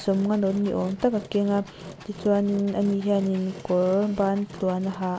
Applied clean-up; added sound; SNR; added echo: none; Engine; 17 dB; none.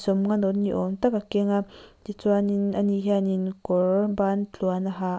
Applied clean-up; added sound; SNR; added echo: none; none; none; none.